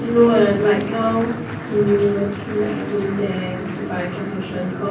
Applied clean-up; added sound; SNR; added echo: none; Applause; 19 dB; reverberation time 0.6 s.